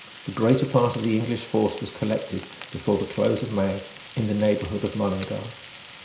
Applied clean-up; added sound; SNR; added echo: none; Frying (food); 12 dB; reverberation time 0.5 s.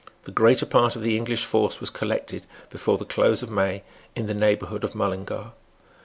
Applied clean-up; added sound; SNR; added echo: none; none; none; none.